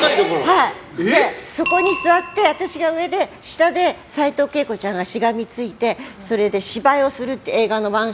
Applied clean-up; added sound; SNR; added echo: none; Bicycle bell; 16 dB; none.